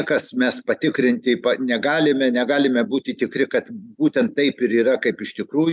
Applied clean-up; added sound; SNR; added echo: none; none; none; none.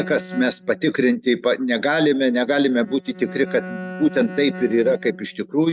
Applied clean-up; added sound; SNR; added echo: neural mask model RNNoise.